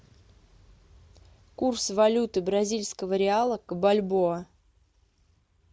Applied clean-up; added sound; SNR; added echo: none; none; none; none.